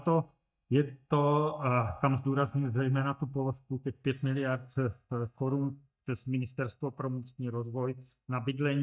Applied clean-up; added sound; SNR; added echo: neural mask model DeepFilterNet 3.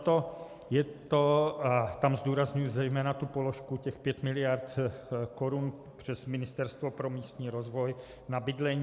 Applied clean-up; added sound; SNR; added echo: none; none; none; none.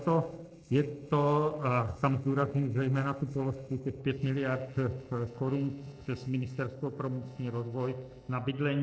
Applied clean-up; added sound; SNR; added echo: neural separator model SepFormer DNS4.